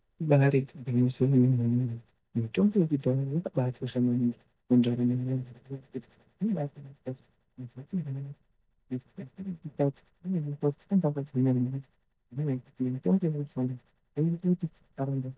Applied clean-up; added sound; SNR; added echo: neural mask model DeepFilterNet 3.